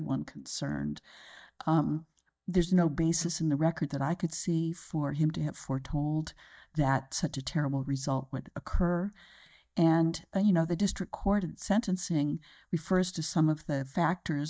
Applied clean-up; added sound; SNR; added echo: neural mask model DeepFilterNet 3.